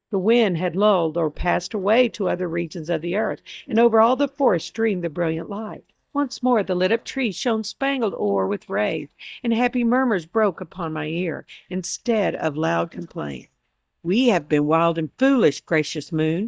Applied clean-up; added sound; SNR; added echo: neural mask model DeepFilterNet 3.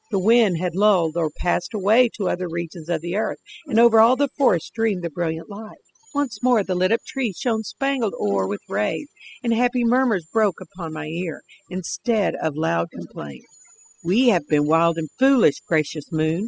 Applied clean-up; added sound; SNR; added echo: classical method spectral subtraction.